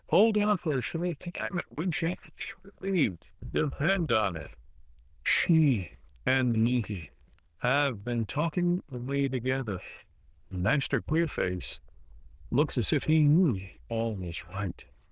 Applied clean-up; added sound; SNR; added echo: neural diffusion model UNIVERSE++.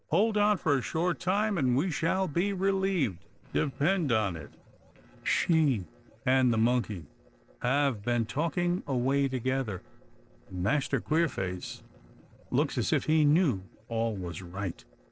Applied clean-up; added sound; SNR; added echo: neural separator model SepFormer DNS4.